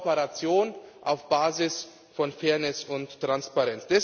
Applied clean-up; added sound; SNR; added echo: none; none; none; none.